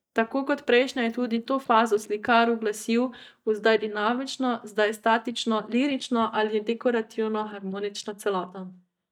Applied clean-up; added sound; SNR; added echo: neural mask model DeepFilterNet 3.